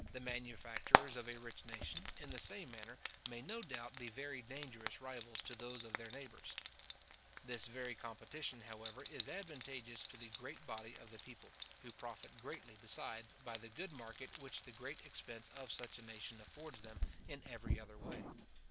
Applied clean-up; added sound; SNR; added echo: none; Frying (food); -4 dB; none.